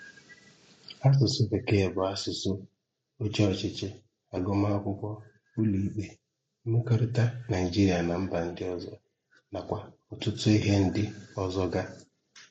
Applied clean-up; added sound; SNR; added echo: none; none; none; none.